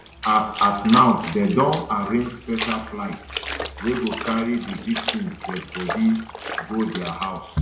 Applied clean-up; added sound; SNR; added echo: none; Trickle, dribble / Splash, splatter; 8 dB; reverberation time 0.7 s.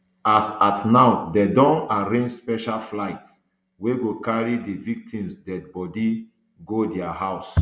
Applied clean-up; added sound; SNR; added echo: none; none; none; none.